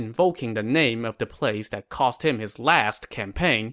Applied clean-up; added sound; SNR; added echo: none; none; none; none.